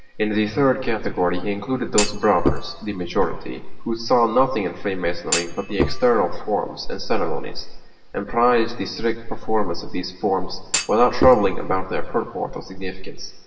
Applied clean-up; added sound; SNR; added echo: none; Thump, thud; 5 dB; reverberation time 1.0 s.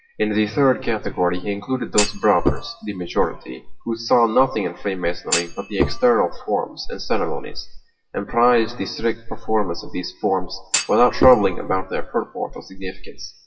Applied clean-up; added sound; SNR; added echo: classical method WPE with log-MMSE.